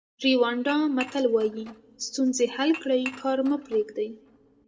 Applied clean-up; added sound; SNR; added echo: none; Dishes, pots, and pans / Chink, clink; 18 dB; reverberation time 0.5 s.